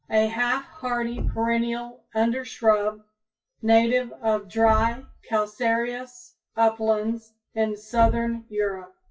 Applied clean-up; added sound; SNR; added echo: classical method WPE with log-MMSE.